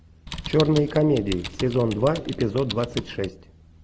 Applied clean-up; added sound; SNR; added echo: none; Typing; 12 dB; none.